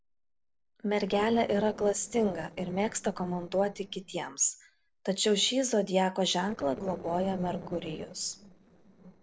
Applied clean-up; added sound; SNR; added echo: neural separator model SepFormer DNS4.